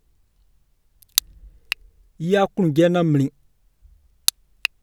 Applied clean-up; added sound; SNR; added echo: none; none; none; none.